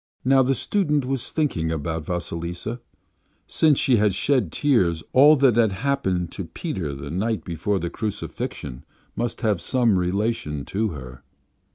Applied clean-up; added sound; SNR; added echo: none; none; none; none.